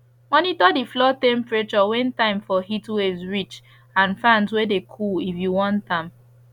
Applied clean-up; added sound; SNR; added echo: none; none; none; none.